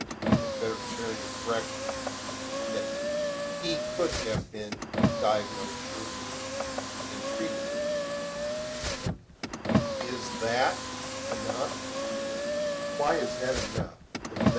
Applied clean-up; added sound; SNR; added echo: none; Car; -4 dB; none.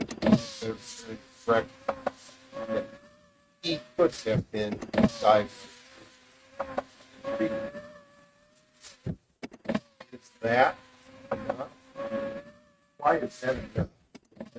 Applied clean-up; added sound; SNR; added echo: neural mask model RNNoise.